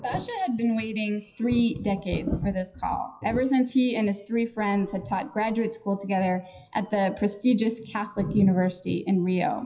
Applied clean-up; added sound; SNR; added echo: classical method WPE with log-MMSE.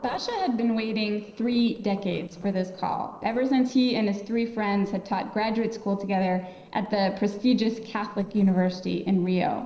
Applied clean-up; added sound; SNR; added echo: neural separator model SepFormer DNS4.